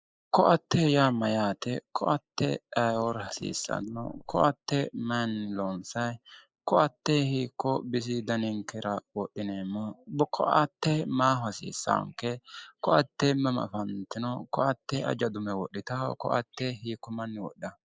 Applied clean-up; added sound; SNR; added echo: neural mask model Resemble Enhance denoiser.